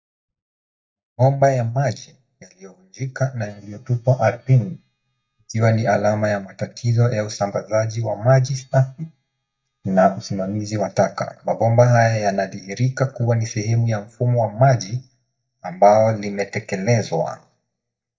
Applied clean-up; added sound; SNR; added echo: neural mask model DeepFilterNet 3.